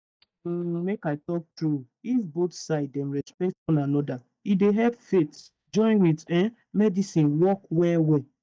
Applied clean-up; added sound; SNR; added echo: neural mask model DeepFilterNet 3.